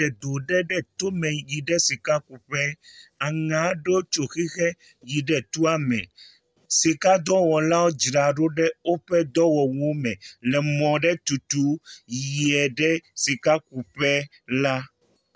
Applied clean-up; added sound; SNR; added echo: none; none; none; none.